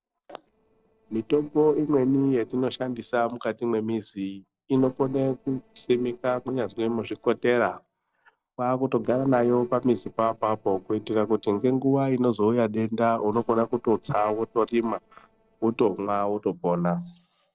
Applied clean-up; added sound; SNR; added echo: neural separator model SepFormer DNS4.